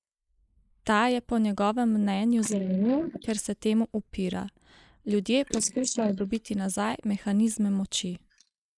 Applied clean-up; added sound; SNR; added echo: neural mask model Resemble Enhance denoiser.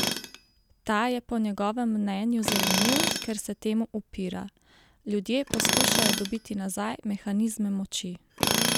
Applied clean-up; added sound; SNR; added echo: none; Tools; 1 dB; none.